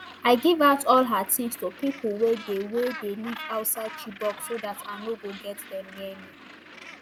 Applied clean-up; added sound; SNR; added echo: none; Gull, seagull; 16 dB; none.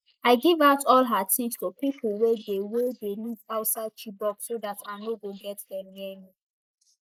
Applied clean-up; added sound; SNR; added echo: neural mask model Resemble Enhance denoiser.